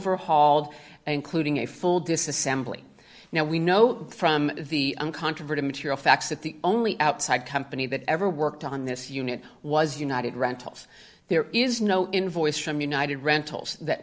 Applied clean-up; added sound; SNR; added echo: none; none; none; none.